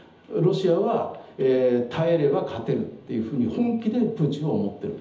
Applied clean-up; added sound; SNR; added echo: none; none; none; reverberation time 1.2 s.